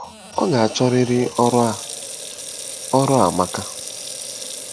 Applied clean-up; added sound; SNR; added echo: none; Sink (filling or washing) / Water tap, faucet; 10 dB; none.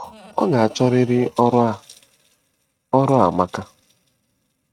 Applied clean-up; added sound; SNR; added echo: neural mask model RNNoise.